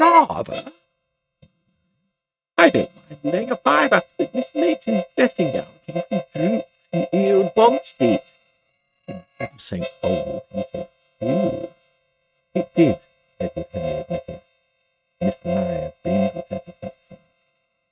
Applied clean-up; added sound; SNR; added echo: neural mask model RNNoise.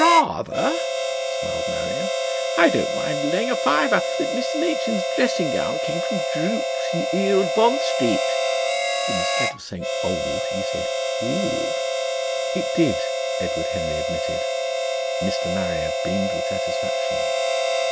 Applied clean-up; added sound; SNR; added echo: none; Harmonica; -2 dB; none.